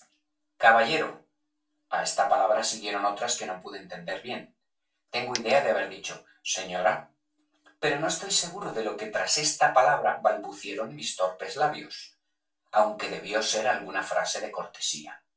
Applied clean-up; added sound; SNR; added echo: none; Coin (dropping); 11 dB; reverberation time 0.2 s.